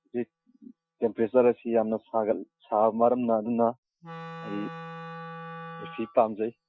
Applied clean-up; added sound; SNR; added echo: classical method Wiener filter.